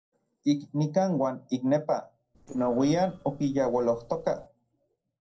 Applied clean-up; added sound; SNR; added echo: neural separator model SepFormer DNS4.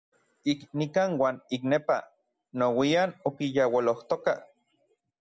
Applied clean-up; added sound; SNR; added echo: none; none; none; none.